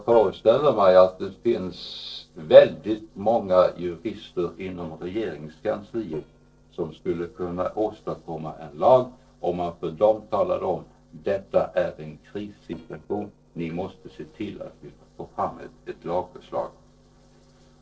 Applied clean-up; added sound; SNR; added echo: neural separator model SepFormer DNS4.